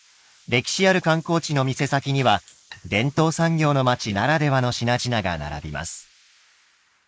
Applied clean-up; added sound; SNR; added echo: neural mask model Resemble Enhance denoiser.